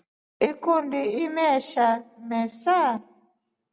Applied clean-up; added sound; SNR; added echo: none; none; none; none.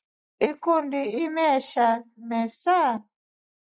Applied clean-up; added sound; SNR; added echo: neural mask model Resemble Enhance denoiser.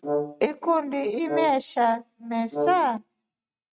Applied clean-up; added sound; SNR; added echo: neural mask model RNNoise.